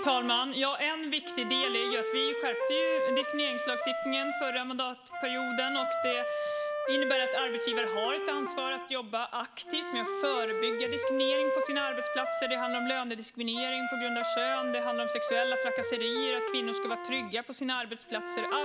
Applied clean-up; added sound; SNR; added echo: none; Wind instrument, woodwind instrument; 0 dB; none.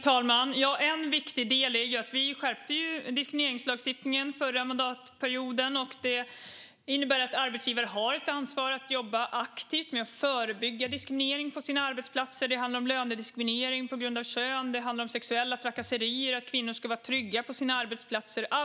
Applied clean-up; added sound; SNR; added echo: none; none; none; none.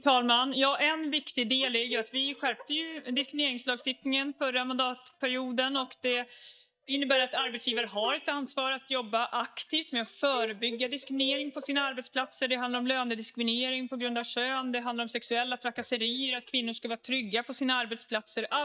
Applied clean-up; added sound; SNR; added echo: neural mask model DeepFilterNet 3.